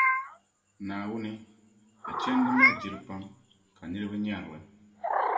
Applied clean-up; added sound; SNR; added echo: none; Meow; -3 dB; reverberation time 0.9 s.